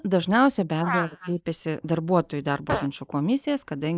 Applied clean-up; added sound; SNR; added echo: neural mask model Resemble Enhance denoiser.